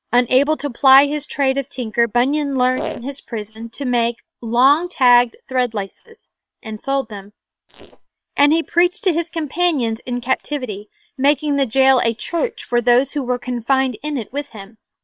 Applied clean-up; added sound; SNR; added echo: neural separator model SepFormer WHAM!.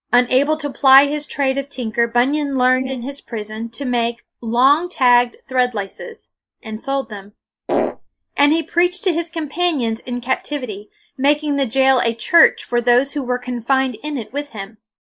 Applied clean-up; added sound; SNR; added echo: neural mask model Resemble Enhance denoiser.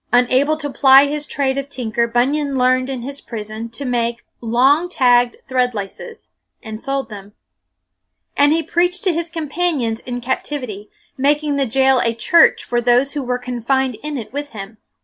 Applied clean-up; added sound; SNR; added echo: none; none; none; none.